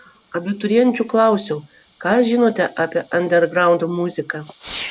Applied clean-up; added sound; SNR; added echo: none; Fireworks; 19 dB; none.